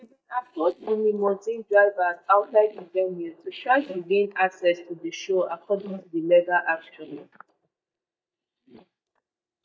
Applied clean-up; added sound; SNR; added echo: neural mask model DeepFilterNet 3.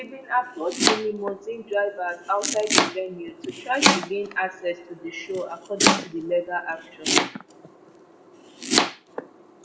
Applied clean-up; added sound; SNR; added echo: none; Domestic sounds, home sounds; -3 dB; reverberation time 0.9 s.